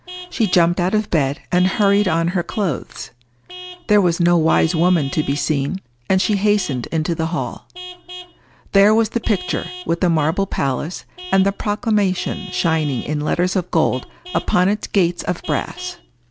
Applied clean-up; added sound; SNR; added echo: none; Vehicle horn, car horn, honking / Truck; 18 dB; none.